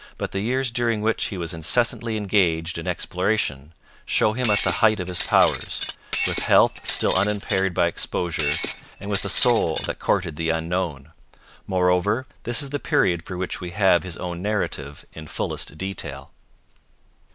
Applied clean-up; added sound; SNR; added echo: none; Shatter; 3 dB; none.